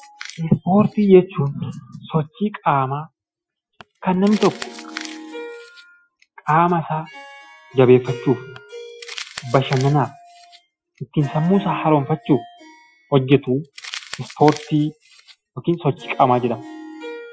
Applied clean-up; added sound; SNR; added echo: classical method Wiener filter.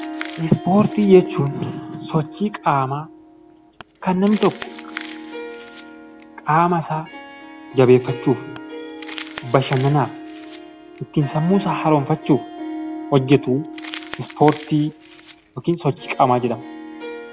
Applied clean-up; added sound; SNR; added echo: none; Harp + Crumpling, crinkling; 13 dB; none.